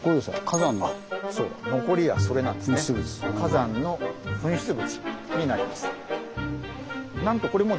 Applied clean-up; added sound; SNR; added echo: none; none; none; none.